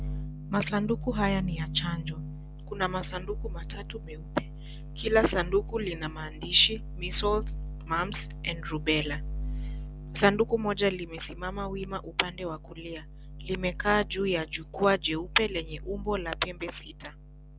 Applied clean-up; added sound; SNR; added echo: none; none; none; none.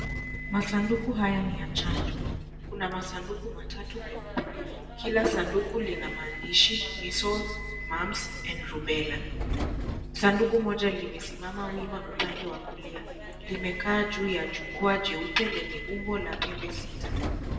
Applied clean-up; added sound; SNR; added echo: none; Subway, metro, underground; 7 dB; reverberation time 1.3 s.